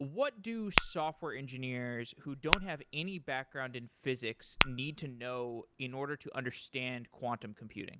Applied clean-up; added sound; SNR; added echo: none; Tap / Glass; -1 dB; none.